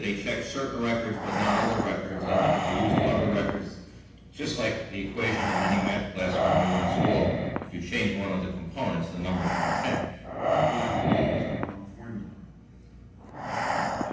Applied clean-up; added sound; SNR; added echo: none; Breathing; -1 dB; reverberation time 0.9 s.